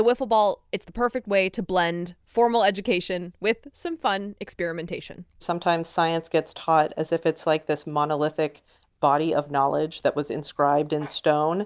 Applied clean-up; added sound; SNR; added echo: none; none; none; none.